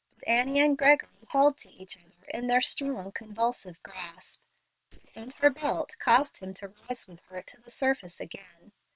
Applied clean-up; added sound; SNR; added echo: neural separator model SepFormer WHAM!.